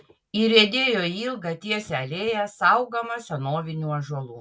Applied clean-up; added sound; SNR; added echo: none; none; none; none.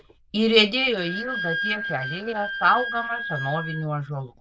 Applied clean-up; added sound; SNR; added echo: neural diffusion model UNIVERSE++.